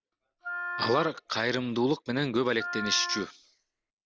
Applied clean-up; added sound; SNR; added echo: none; Wind instrument, woodwind instrument; 8 dB; none.